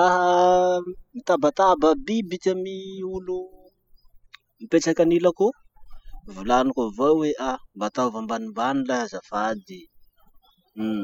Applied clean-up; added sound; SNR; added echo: classical method spectral subtraction.